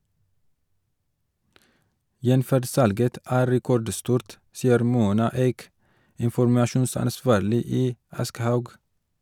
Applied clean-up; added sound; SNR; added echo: none; none; none; none.